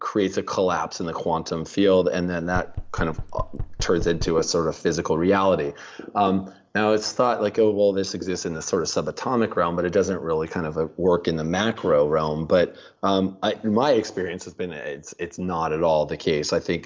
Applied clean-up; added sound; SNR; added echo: none; Knock; 8 dB; none.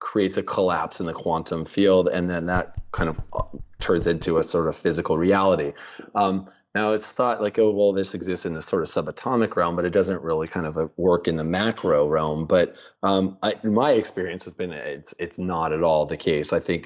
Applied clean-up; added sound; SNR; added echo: neural mask model DeepFilterNet 3.